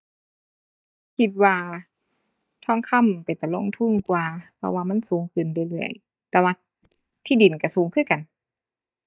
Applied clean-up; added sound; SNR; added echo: neural mask model DeepFilterNet 3.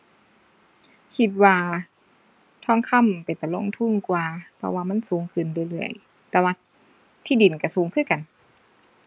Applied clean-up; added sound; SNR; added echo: none; none; none; none.